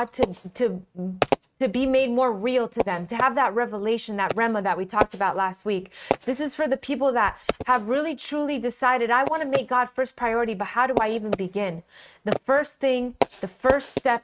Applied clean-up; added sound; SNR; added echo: neural mask model RNNoise.